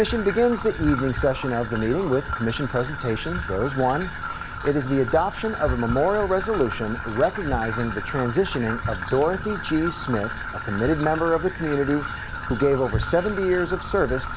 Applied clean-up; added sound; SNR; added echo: none; Trickle, dribble / Traffic noise, roadway noise; 7 dB; none.